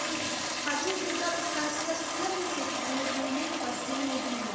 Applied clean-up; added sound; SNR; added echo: none; Toilet flush; -2 dB; reverberation time 1.0 s.